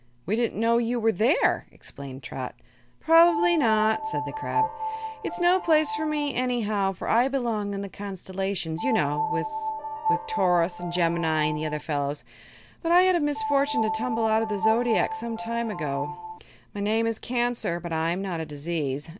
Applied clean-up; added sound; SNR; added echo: none; Piano; 4 dB; none.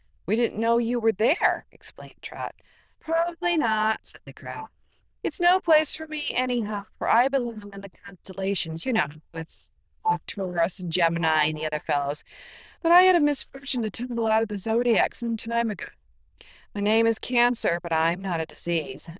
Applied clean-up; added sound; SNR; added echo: neural diffusion model UNIVERSE++.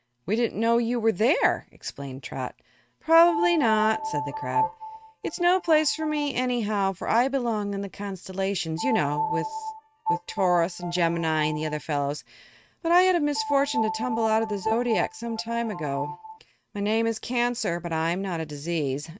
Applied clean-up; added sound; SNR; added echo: neural mask model RNNoise.